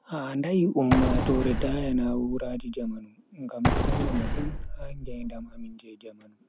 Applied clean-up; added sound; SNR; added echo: none; Explosion; -1 dB; none.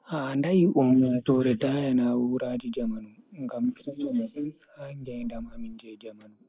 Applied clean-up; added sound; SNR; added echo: neural mask model Resemble Enhance denoiser.